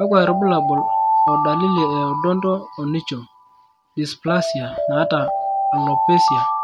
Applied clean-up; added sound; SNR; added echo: none; Alarm; -1 dB; none.